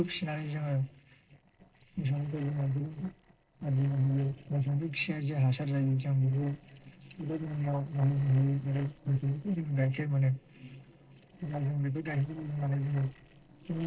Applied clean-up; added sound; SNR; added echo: neural separator model SepFormer DNS4.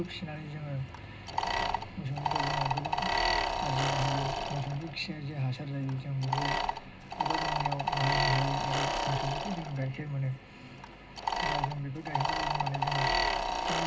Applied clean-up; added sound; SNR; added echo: none; Mechanisms; -3 dB; reverberation time 0.2 s.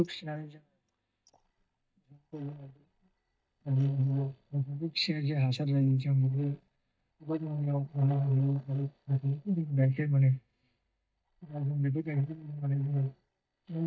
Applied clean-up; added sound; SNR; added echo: neural mask model DeepFilterNet 3.